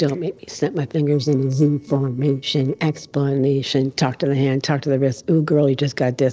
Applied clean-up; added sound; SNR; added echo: neural separator model SepFormer DNS4.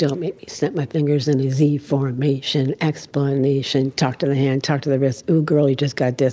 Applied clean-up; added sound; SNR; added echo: neural mask model Resemble Enhance denoiser.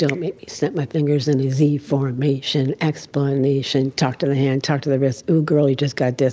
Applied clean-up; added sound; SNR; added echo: none; none; none; none.